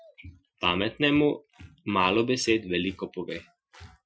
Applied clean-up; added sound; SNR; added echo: classical method Wiener filter.